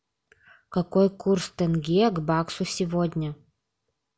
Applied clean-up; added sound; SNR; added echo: none; none; none; none.